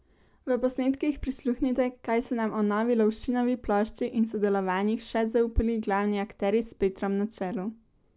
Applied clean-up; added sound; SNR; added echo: none; none; none; none.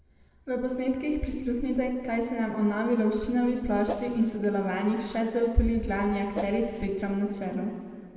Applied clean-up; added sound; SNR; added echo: none; Whoosh, swoosh, swish; 9 dB; reverberation time 2.2 s.